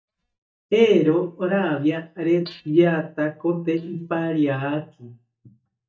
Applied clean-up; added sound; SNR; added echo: neural mask model DeepFilterNet 3.